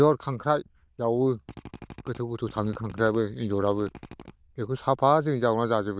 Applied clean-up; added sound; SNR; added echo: neural diffusion model UNIVERSE++.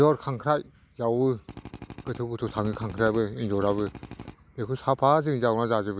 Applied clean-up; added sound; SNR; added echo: none; Drill; 15 dB; none.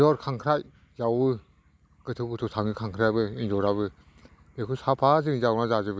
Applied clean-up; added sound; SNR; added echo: none; none; none; none.